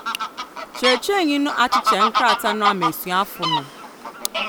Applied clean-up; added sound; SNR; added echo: none; Fowl; 1 dB; none.